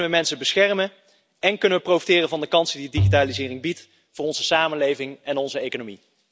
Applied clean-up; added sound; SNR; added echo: none; Bowed string instrument; 2 dB; none.